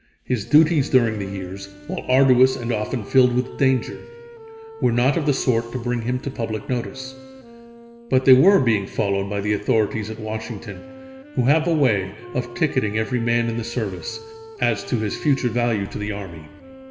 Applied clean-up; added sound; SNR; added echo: none; Wind instrument, woodwind instrument; 18 dB; reverberation time 1.7 s.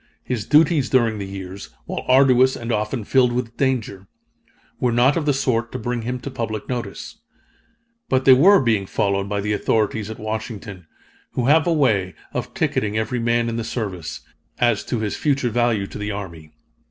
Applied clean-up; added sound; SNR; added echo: none; none; none; none.